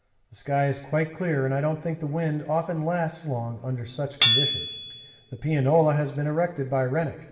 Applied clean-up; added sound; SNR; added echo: none; Hammer / Chink, clink; 1 dB; reverberation time 2.3 s.